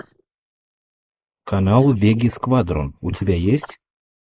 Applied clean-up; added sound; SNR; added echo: neural mask model Resemble Enhance denoiser.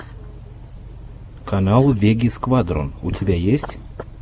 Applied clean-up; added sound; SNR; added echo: none; none; none; none.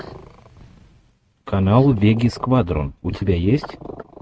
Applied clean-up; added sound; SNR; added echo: neural mask model RNNoise.